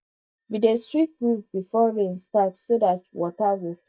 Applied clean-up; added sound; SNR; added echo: neural mask model DeepFilterNet 3.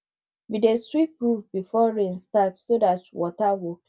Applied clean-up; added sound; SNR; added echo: none; none; none; none.